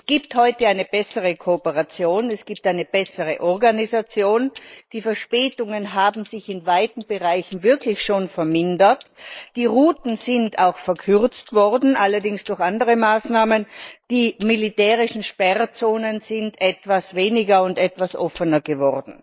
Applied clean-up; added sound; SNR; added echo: neural mask model Resemble Enhance denoiser.